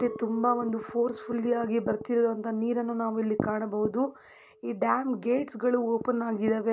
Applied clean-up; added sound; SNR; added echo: none; Chink, clink; 18 dB; none.